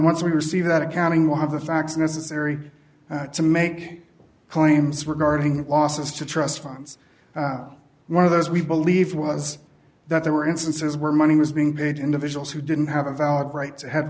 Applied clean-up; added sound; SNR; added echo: none; none; none; none.